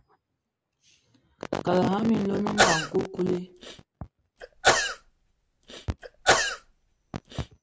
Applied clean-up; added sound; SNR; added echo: none; Sneeze / Cough; -3 dB; none.